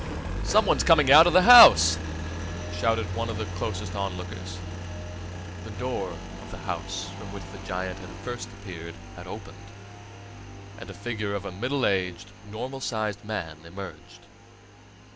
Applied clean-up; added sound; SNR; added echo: none; Engine; 8 dB; none.